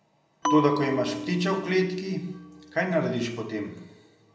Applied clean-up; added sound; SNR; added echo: none; Bell; 6 dB; reverberation time 0.6 s.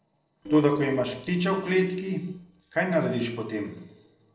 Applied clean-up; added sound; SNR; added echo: neural separator model SepFormer DNS4.